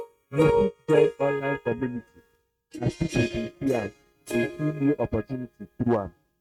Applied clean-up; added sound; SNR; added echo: neural mask model RNNoise.